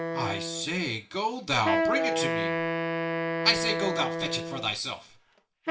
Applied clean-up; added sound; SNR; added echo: none; Wind instrument, woodwind instrument; 0 dB; reverberation time 0.3 s.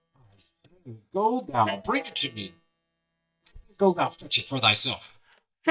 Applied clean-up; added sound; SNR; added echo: neural mask model DeepFilterNet 3.